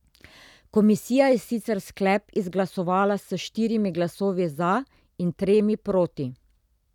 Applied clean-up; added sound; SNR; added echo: none; none; none; none.